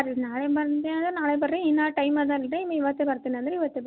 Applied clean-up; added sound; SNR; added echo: none; none; none; none.